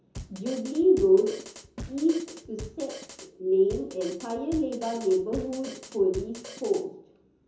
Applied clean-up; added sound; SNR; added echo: none; Drum kit; 15 dB; reverberation time 0.6 s.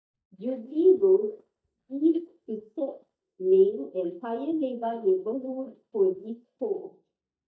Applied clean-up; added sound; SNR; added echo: neural mask model DeepFilterNet 3.